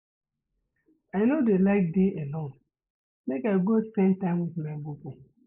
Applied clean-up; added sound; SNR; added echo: neural mask model Resemble Enhance denoiser.